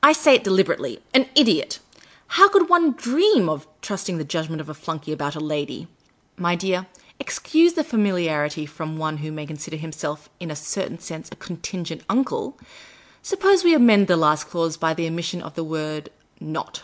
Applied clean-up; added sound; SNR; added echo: none; none; none; none.